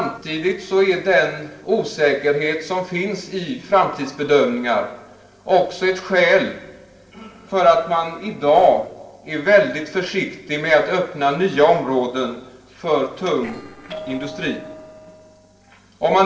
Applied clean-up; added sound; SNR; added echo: neural separator model SepFormer DNS4.